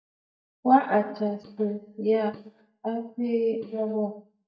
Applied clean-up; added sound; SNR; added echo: neural mask model DeepFilterNet 3.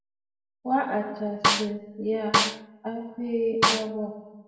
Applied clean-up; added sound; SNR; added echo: none; Snare drum; -4 dB; reverberation time 1.1 s.